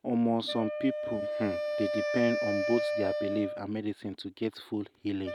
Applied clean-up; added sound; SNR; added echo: none; Wind instrument, woodwind instrument; 2 dB; none.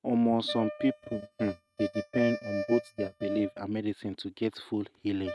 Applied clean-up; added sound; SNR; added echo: neural mask model RNNoise.